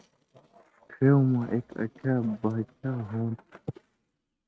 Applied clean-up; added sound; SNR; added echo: neural mask model RNNoise.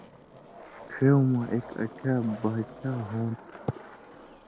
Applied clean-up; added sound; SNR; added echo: none; Skateboard; 17 dB; none.